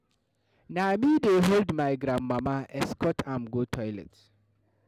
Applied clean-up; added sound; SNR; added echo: none; none; none; none.